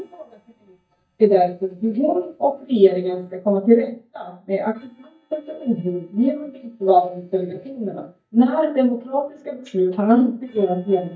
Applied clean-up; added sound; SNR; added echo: neural mask model DeepFilterNet 3.